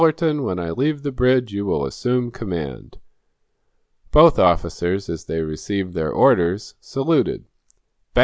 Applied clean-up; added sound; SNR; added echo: none; none; none; none.